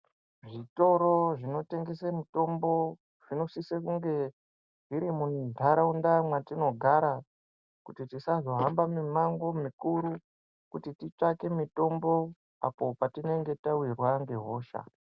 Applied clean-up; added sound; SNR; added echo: none; none; none; none.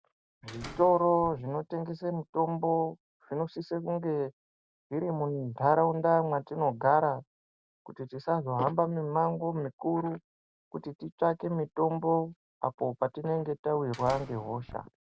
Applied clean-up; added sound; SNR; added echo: none; Slam; 16 dB; none.